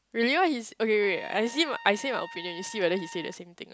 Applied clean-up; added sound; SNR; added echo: none; Trumpet; 17 dB; none.